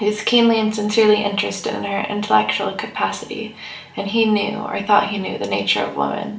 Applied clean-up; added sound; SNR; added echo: none; none; none; reverberation time 0.4 s.